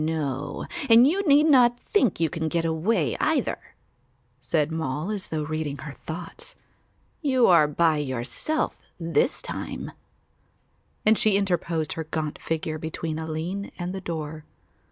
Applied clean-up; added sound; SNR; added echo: none; none; none; none.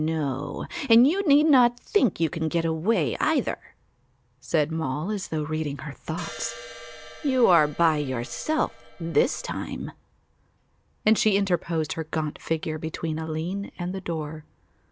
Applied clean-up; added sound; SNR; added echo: none; Crash cymbal; 16 dB; none.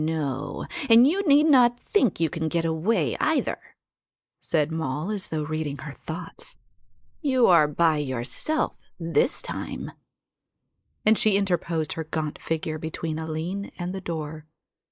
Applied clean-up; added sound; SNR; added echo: neural mask model Resemble Enhance denoiser.